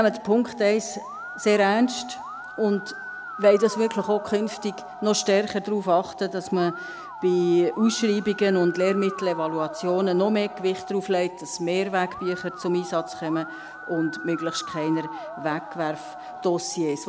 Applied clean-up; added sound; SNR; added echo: none; Musical instrument; 13 dB; none.